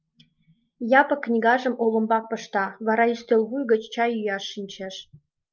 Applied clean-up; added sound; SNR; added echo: none; none; none; none.